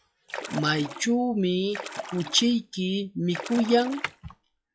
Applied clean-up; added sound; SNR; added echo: classical method log-MMSE.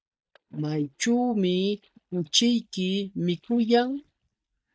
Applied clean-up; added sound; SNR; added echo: neural mask model DeepFilterNet 3.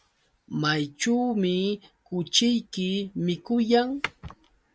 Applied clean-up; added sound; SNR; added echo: none; none; none; none.